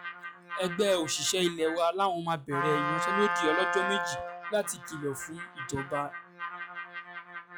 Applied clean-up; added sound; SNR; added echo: classical method log-MMSE.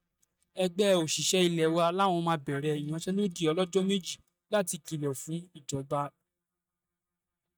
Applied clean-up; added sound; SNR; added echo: neural mask model DeepFilterNet 3.